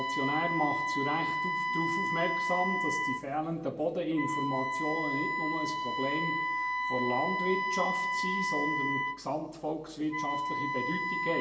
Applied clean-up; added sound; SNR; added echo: none; Wind instrument, woodwind instrument; -2 dB; reverberation time 0.5 s.